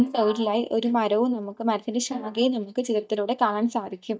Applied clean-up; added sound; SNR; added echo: neural mask model DeepFilterNet 3.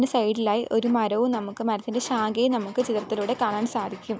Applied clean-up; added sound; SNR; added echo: none; none; none; none.